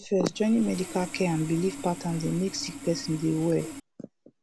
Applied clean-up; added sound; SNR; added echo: none; Sawing; 13 dB; none.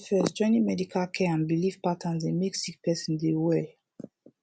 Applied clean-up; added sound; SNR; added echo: none; none; none; none.